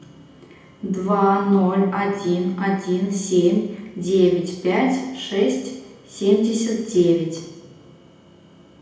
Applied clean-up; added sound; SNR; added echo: none; none; none; reverberation time 0.9 s.